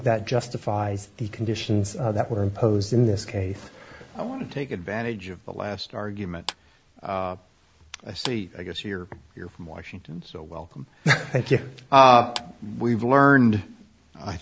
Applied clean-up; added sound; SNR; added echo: none; Clapping; 17 dB; none.